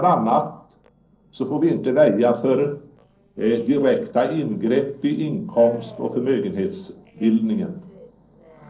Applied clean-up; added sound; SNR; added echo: neural separator model SepFormer DNS4.